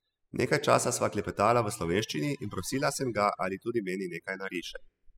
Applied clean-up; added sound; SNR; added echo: classical method spectral subtraction.